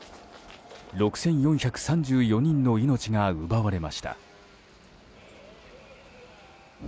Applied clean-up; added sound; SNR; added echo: none; none; none; none.